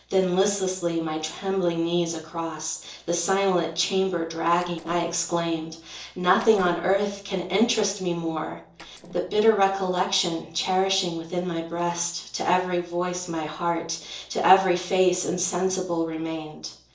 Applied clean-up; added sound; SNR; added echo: neural separator model SepFormer DNS4.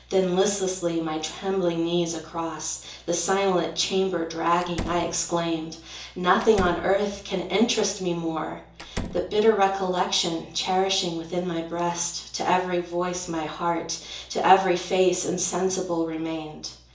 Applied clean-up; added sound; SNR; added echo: none; Slam; 10 dB; reverberation time 0.7 s.